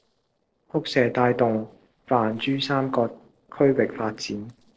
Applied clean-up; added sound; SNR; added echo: neural separator model SepFormer DNS4.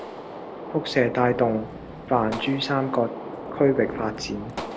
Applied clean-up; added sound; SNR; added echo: none; Gunshot, gunfire; 10 dB; none.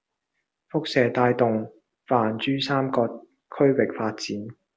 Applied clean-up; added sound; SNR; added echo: none; none; none; none.